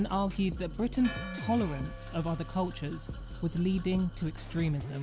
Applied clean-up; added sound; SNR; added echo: none; Church bell; 18 dB; none.